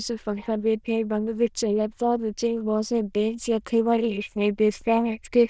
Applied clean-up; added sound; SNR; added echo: neural diffusion model UNIVERSE++.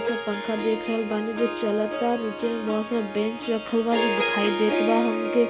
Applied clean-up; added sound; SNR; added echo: none; Harp; 3 dB; none.